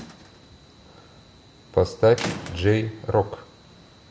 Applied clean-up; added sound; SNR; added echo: none; Squeak / Rattle / Slam; 14 dB; none.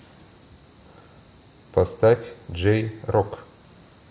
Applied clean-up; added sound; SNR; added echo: none; none; none; none.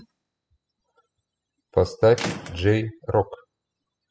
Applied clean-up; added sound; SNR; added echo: classical method spectral subtraction.